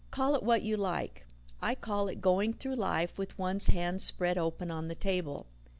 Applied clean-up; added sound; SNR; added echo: none; none; none; none.